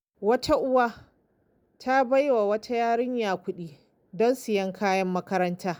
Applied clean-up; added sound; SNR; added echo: none; none; none; none.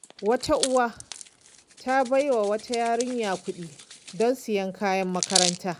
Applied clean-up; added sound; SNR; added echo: none; Hands; 8 dB; none.